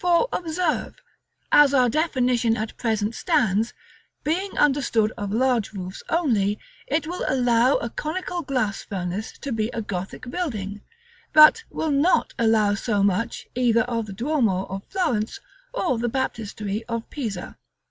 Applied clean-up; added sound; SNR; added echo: none; none; none; none.